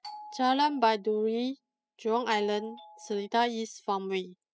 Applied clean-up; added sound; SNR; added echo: classical method spectral subtraction.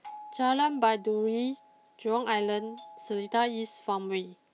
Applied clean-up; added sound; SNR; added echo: none; Doorbell; 19 dB; none.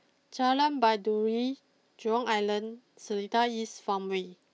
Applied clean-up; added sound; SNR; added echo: none; none; none; none.